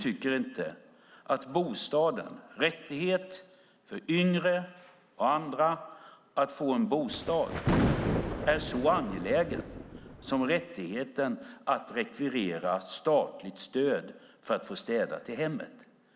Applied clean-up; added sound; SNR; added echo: none; Thunder; 2 dB; none.